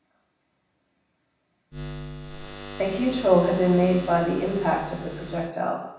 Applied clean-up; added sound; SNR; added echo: none; Buzz; 11 dB; reverberation time 0.8 s.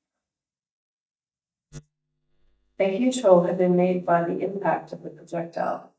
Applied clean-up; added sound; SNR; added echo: neural mask model DeepFilterNet 3.